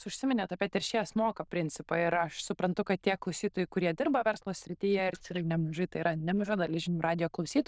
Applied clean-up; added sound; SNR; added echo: neural diffusion model UNIVERSE++.